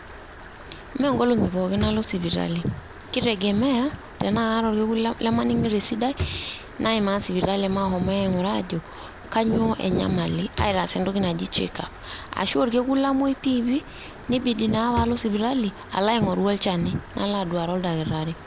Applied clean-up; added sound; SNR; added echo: none; Stream + Drawer open or close; 14 dB; none.